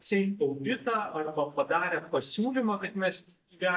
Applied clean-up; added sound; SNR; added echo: neural mask model DeepFilterNet 3.